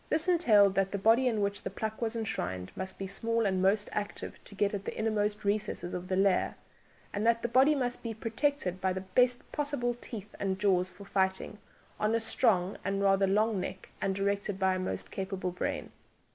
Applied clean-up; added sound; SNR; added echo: none; none; none; none.